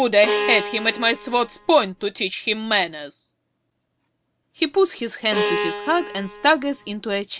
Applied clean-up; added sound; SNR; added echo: none; Bowed string instrument; 5 dB; none.